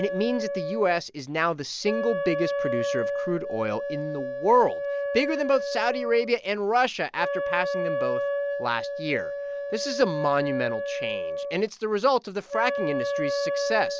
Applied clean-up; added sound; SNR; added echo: none; Wind instrument, woodwind instrument; 3 dB; none.